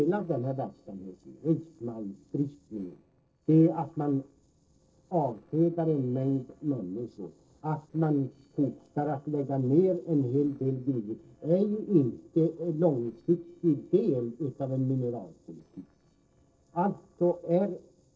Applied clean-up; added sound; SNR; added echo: neural separator model SepFormer DNS4.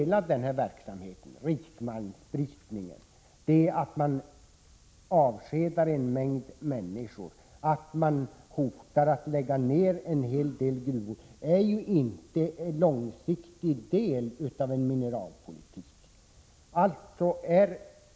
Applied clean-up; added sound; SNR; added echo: none; none; none; none.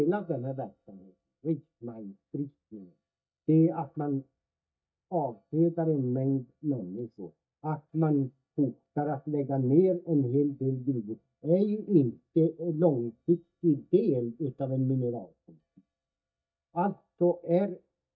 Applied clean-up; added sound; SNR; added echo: neural mask model DeepFilterNet 3.